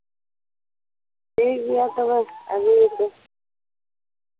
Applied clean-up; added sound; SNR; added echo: none; none; none; none.